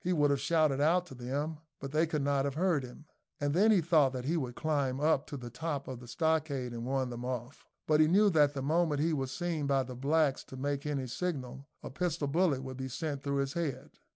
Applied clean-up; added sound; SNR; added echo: none; none; none; none.